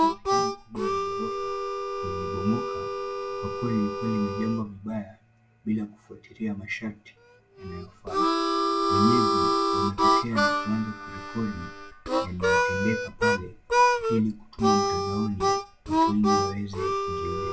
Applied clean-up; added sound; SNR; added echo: none; Harmonica; -4 dB; reverberation time 0.2 s.